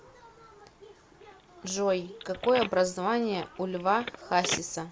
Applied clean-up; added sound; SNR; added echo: none; Telephone; 12 dB; none.